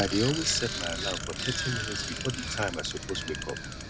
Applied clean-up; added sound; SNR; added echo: none; Bicycle; 2 dB; none.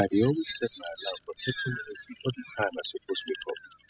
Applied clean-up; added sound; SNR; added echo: classical method spectral subtraction.